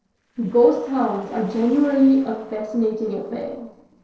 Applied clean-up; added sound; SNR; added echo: neural separator model SepFormer DNS4.